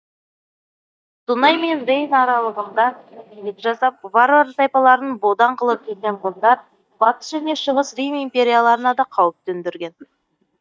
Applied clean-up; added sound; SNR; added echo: neural mask model DeepFilterNet 3.